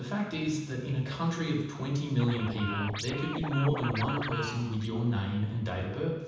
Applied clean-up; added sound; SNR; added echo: none; Scratching (performance technique); 7 dB; reverberation time 1.1 s.